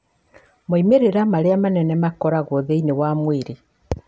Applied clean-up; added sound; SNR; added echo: none; none; none; none.